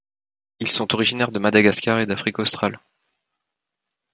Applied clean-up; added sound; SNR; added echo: none; none; none; none.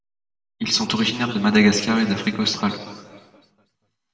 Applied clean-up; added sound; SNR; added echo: none; none; none; reverberation time 1.9 s.